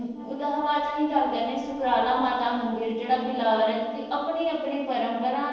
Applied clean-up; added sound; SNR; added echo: neural separator model SepFormer DNS4.